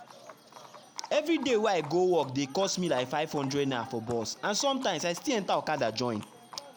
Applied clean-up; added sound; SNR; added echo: none; Livestock, farm animals, working animals; 18 dB; none.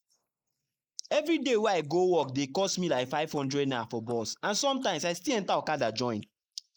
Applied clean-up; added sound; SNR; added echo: neural mask model Resemble Enhance denoiser.